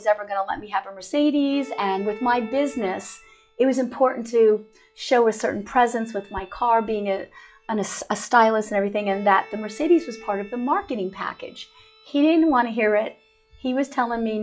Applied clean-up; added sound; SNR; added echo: classical method log-MMSE.